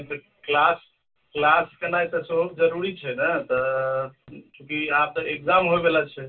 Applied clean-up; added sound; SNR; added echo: none; none; none; reverberation time 0.1 s.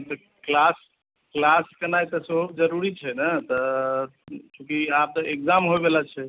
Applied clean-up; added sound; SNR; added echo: none; none; none; none.